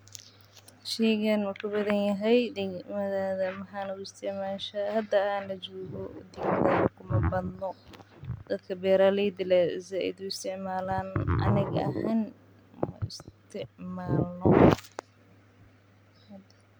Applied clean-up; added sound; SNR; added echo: none; none; none; none.